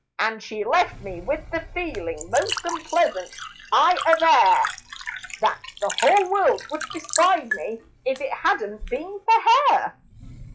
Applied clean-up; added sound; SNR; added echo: classical method log-MMSE.